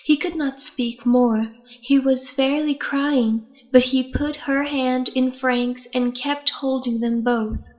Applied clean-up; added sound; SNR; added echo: none; none; none; reverberation time 0.4 s.